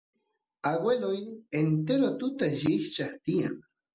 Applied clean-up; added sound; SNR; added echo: none; none; none; none.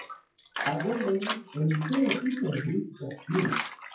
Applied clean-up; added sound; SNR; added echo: classical method WPE with log-MMSE.